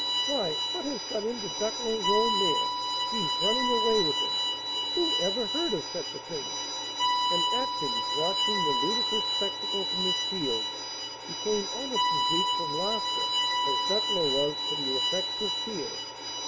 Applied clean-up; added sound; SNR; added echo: none; Bowed string instrument; -5 dB; none.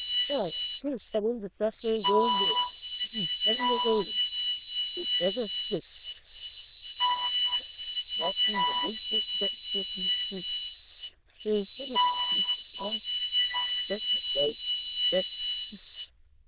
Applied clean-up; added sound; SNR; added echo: neural diffusion model UNIVERSE++.